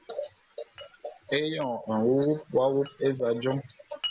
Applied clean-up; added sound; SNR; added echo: none; Glass; 17 dB; none.